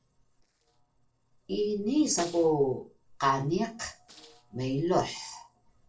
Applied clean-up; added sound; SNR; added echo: neural separator model SepFormer DNS4.